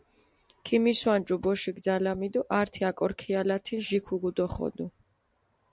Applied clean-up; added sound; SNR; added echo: none; none; none; none.